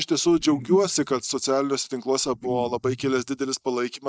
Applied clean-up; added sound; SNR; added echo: neural mask model DeepFilterNet 3.